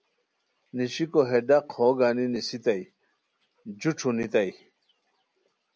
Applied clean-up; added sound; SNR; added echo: none; none; none; none.